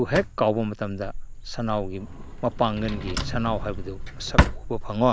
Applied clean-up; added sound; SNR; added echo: none; Drawer open or close; 2 dB; none.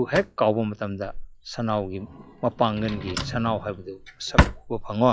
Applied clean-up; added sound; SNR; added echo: classical method log-MMSE.